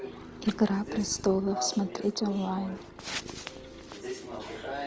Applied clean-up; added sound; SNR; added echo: none; Purr; 20 dB; none.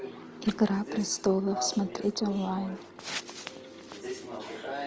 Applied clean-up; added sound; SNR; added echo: none; none; none; none.